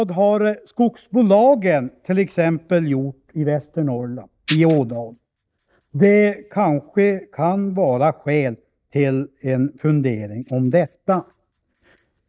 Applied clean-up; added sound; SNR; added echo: neural mask model DeepFilterNet 3.